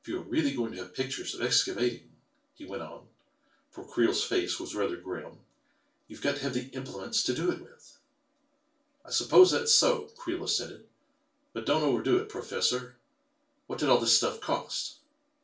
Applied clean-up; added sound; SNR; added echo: none; none; none; reverberation time 0.3 s.